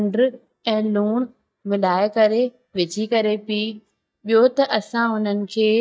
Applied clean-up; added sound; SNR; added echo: neural mask model DeepFilterNet 3.